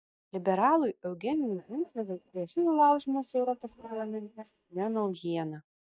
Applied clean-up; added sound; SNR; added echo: neural mask model DeepFilterNet 3.